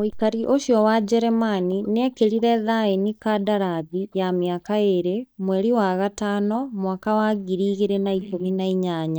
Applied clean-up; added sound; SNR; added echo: neural mask model DeepFilterNet 3.